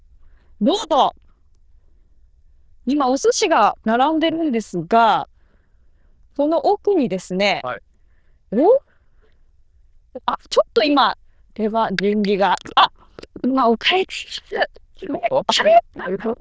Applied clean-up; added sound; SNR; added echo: neural diffusion model UNIVERSE++.